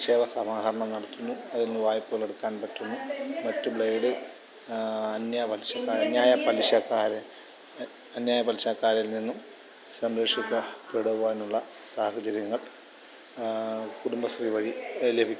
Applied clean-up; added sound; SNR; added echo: none; none; none; none.